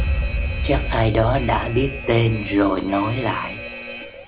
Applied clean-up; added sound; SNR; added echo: none; Alarm; 4 dB; none.